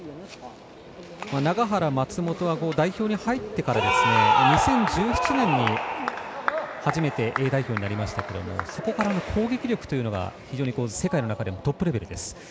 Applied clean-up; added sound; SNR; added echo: none; none; none; none.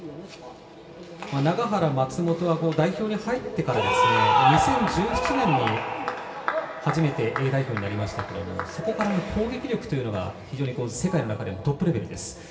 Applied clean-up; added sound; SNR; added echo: none; none; none; reverberation time 0.7 s.